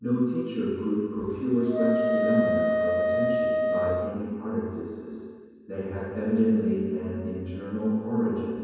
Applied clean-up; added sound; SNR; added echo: none; Wind instrument, woodwind instrument; -1 dB; reverberation time 2.2 s.